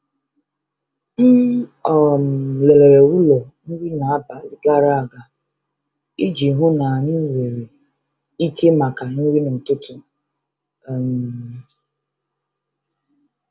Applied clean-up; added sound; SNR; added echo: none; none; none; none.